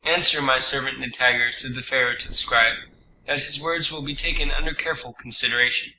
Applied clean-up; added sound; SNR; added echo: neural separator model SepFormer DNS4.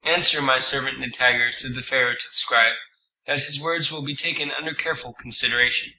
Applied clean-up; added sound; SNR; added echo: neural mask model Resemble Enhance denoiser.